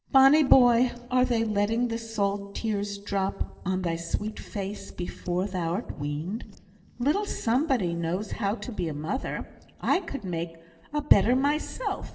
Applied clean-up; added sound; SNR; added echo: neural separator model SepFormer DNS4.